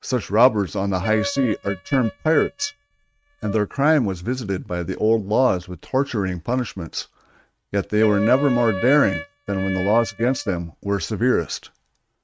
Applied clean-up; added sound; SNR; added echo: neural mask model RNNoise.